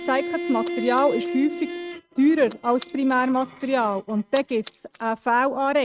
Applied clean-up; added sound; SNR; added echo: neural mask model RNNoise.